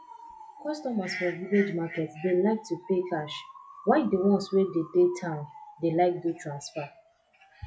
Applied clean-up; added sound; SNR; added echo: classical method log-MMSE.